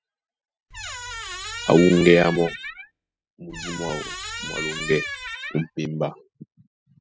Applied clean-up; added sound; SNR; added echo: classical method spectral subtraction.